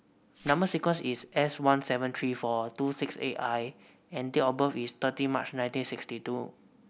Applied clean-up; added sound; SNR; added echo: none; Glass; 20 dB; none.